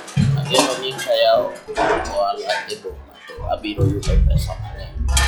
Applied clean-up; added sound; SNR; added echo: classical method log-MMSE.